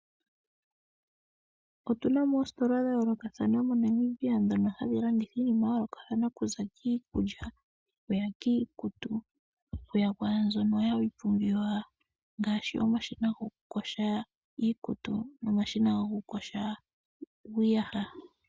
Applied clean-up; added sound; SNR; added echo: none; none; none; none.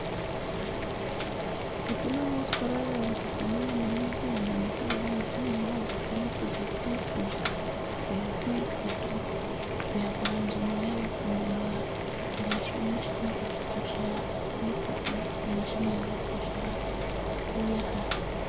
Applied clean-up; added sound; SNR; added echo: none; Boiling; -3 dB; none.